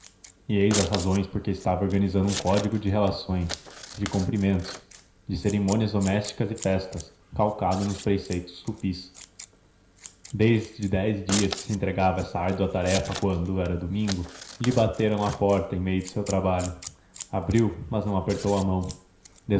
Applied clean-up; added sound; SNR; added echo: none; Scissors; 14 dB; reverberation time 0.5 s.